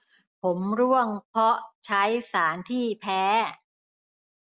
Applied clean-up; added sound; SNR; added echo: none; none; none; none.